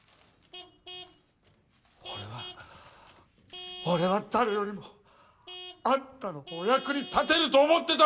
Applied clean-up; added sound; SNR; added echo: none; Vehicle horn, car horn, honking / Truck; 18 dB; none.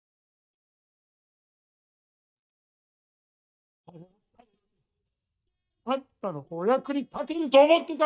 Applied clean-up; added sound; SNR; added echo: neural mask model DeepFilterNet 3.